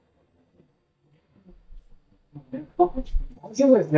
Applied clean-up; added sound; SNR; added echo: neural mask model DeepFilterNet 3.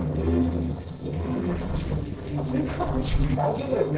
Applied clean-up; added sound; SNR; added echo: neural separator model SepFormer DNS4.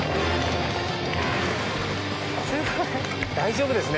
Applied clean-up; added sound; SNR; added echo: none; none; none; none.